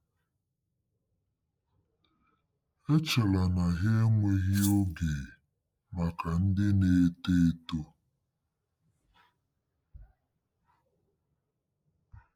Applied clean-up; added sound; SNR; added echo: neural mask model Resemble Enhance denoiser.